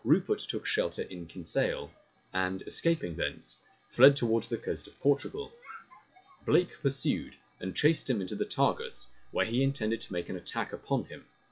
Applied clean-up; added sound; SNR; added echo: classical method log-MMSE.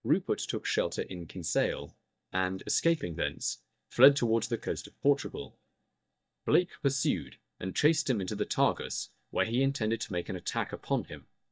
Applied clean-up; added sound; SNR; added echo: neural mask model DeepFilterNet 3.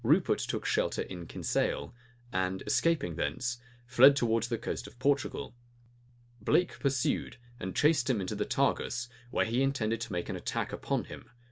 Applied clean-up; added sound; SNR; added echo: none; none; none; none.